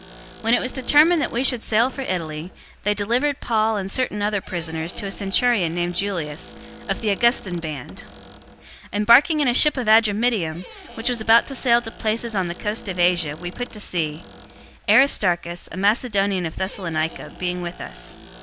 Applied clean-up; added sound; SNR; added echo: none; Squeak; 19 dB; none.